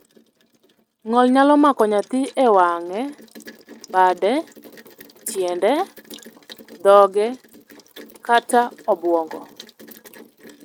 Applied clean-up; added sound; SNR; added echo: neural mask model RNNoise.